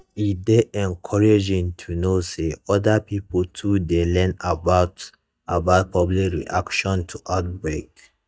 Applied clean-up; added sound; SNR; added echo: neural mask model DeepFilterNet 3.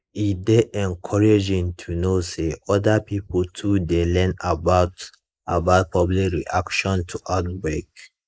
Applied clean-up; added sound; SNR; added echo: neural mask model Resemble Enhance denoiser.